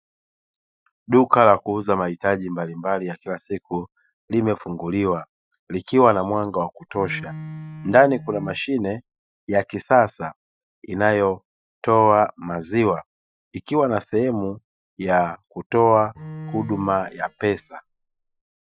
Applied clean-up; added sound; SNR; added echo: classical method Wiener filter.